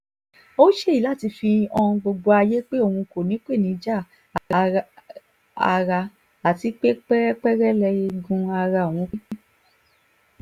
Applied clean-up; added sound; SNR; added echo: none; none; none; none.